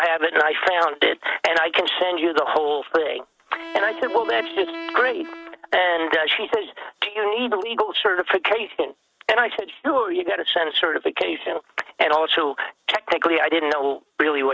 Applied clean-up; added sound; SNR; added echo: neural mask model RNNoise.